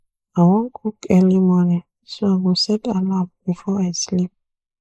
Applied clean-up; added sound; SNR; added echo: neural mask model Resemble Enhance denoiser.